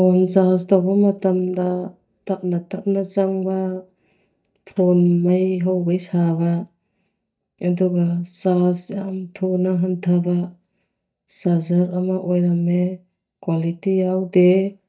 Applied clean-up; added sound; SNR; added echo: neural mask model DeepFilterNet 3.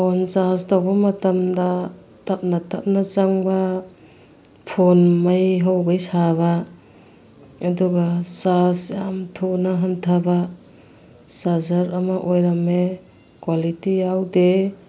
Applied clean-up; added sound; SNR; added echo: none; none; none; none.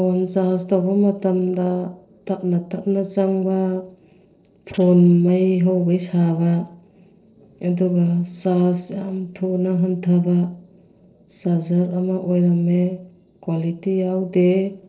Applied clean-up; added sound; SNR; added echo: neural separator model SepFormer DNS4.